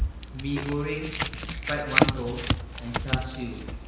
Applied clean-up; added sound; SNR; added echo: none; Chink, clink / Domestic sounds, home sounds; -4 dB; reverberation time 1.0 s.